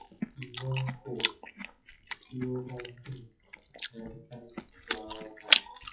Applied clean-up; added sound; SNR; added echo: classical method WPE with log-MMSE.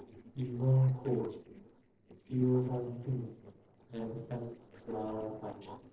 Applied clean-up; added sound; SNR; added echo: neural separator model SepFormer DNS4.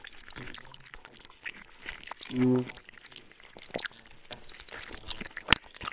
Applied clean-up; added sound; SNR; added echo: neural separator model SepFormer WHAMR!.